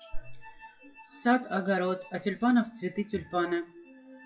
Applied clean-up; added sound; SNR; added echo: classical method WPE with log-MMSE.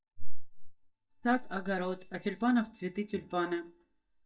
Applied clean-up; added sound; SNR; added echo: neural mask model DeepFilterNet 3.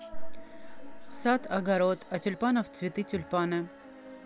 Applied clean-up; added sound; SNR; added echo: none; none; none; none.